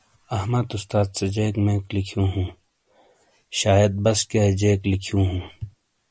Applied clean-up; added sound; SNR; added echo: none; none; none; none.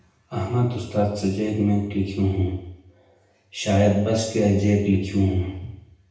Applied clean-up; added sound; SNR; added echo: none; none; none; reverberation time 0.8 s.